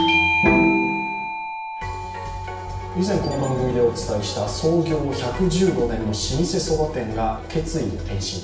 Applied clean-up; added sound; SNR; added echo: none; Bell / Doorbell; 6 dB; reverberation time 0.6 s.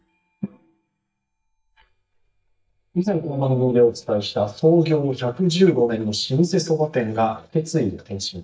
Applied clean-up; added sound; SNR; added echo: neural mask model DeepFilterNet 3.